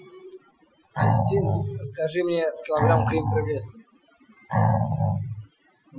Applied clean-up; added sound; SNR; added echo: classical method Wiener filter.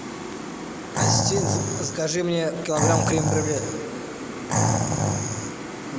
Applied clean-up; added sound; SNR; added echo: none; Animal; -2 dB; none.